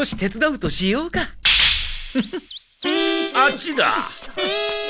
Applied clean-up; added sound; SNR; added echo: none; none; none; none.